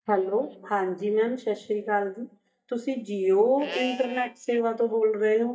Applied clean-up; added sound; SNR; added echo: neural mask model DeepFilterNet 3.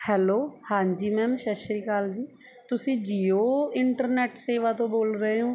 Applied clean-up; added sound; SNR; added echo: none; none; none; none.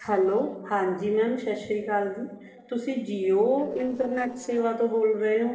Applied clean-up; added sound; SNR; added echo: neural separator model SepFormer DNS4.